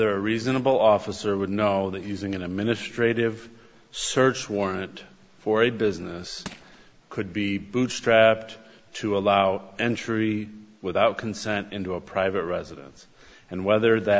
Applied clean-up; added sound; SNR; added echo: none; Crushing; 18 dB; none.